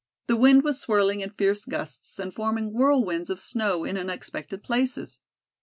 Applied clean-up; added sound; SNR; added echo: none; none; none; none.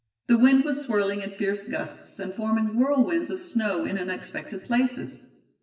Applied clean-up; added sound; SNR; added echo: none; none; none; reverberation time 1.0 s.